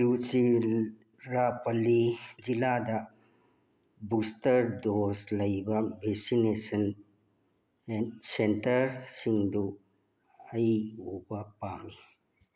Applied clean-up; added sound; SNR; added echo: none; none; none; none.